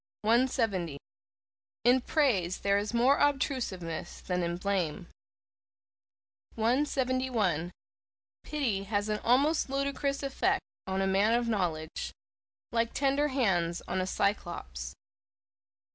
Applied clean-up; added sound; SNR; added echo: none; none; none; none.